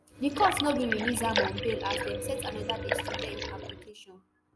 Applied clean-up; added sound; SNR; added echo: none; Liquid; 1 dB; none.